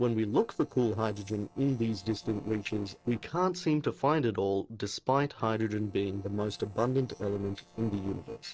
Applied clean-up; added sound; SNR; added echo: neural separator model SepFormer DNS4.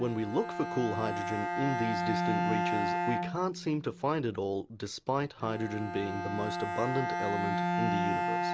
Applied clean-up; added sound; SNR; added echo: none; Bowed string instrument; 0 dB; none.